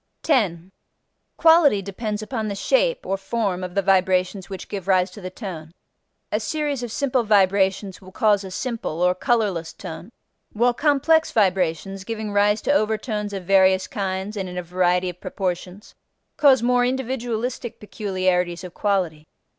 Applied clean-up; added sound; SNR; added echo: none; none; none; none.